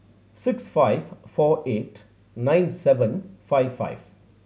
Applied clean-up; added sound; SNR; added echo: none; none; none; none.